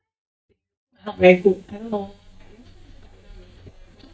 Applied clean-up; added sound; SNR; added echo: neural mask model DeepFilterNet 3.